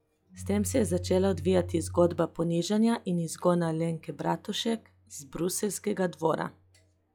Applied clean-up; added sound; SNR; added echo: classical method log-MMSE.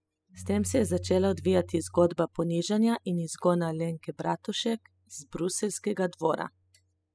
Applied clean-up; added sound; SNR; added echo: classical method spectral subtraction.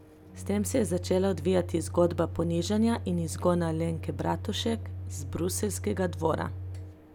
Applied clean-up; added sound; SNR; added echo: none; Microwave oven; 8 dB; none.